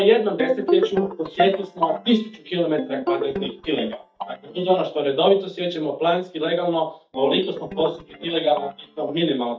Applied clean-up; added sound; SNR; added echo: neural mask model DeepFilterNet 3.